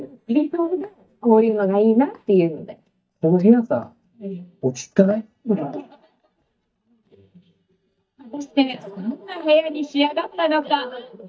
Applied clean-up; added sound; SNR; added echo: neural mask model DeepFilterNet 3.